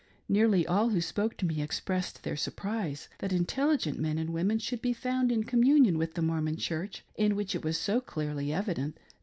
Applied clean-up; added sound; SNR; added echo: none; none; none; none.